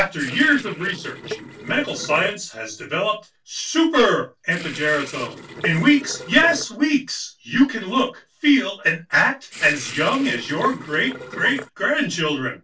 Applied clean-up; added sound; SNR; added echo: neural separator model SepFormer DNS4.